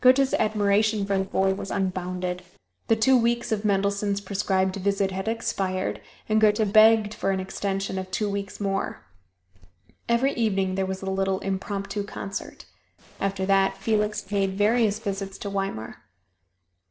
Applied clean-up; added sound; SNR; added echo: neural separator model SepFormer DNS4.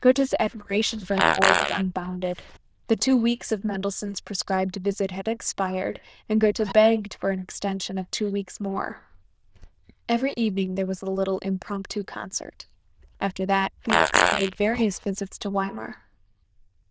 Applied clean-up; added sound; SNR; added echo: neural diffusion model UNIVERSE++.